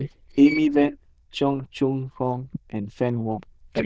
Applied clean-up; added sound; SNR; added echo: neural diffusion model UNIVERSE++.